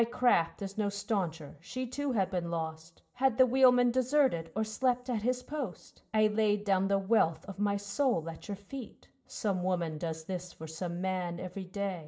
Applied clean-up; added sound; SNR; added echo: none; none; none; reverberation time 0.4 s.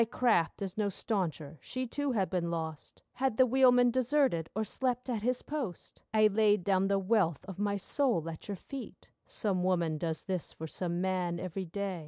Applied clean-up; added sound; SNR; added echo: none; none; none; none.